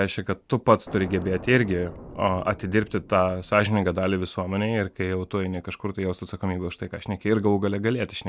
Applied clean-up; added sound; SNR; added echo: none; Explosion; 16 dB; none.